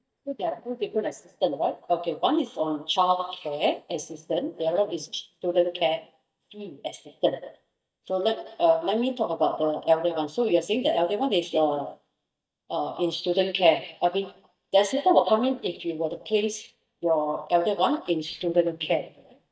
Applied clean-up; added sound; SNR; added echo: neural mask model DeepFilterNet 3.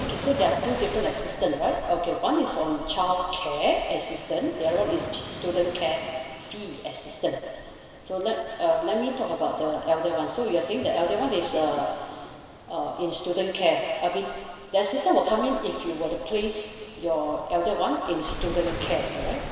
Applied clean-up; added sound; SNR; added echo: none; Waves, surf; 13 dB; reverberation time 2.2 s.